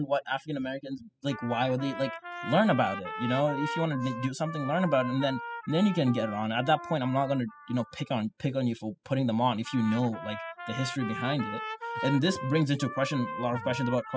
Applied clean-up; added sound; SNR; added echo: classical method spectral subtraction.